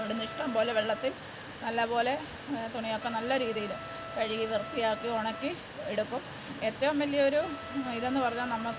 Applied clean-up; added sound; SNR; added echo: none; Trumpet; 13 dB; none.